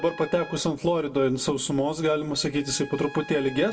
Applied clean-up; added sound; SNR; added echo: none; Trumpet; 20 dB; reverberation time 0.8 s.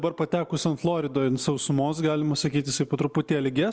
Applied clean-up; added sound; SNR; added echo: none; none; none; none.